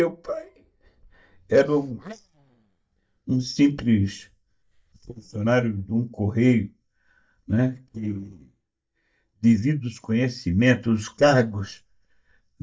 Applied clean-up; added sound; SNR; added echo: neural mask model DeepFilterNet 3.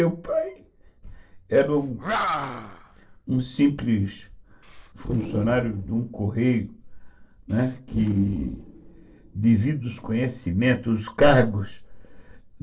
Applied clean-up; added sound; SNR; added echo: neural separator model SepFormer DNS4.